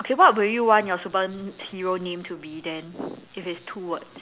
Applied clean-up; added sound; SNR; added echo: none; none; none; none.